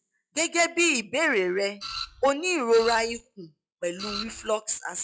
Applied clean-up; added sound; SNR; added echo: classical method log-MMSE.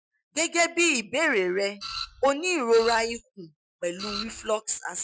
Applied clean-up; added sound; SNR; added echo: classical method Wiener filter.